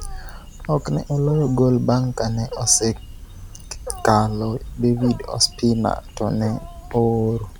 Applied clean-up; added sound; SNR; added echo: none; Wild animals; 14 dB; none.